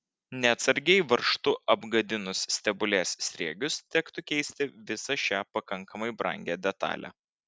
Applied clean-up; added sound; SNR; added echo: none; none; none; none.